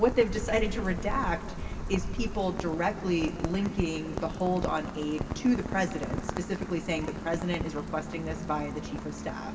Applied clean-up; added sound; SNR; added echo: none; Rain; 5 dB; reverberation time 2.5 s.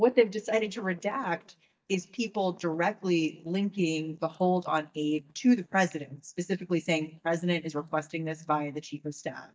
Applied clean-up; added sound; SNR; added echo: neural mask model DeepFilterNet 3.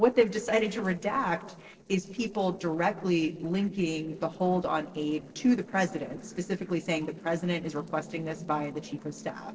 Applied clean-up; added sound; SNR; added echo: neural separator model SepFormer DNS4.